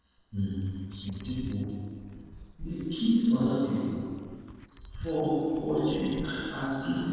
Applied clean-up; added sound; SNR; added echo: neural separator model SepFormer DNS4.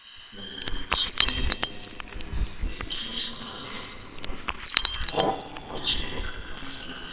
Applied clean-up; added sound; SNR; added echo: neural separator model SepFormer WHAMR!.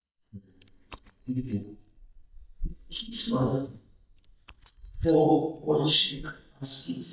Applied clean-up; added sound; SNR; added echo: neural mask model DeepFilterNet 3.